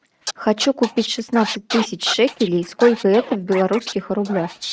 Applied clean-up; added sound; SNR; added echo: neural mask model RNNoise.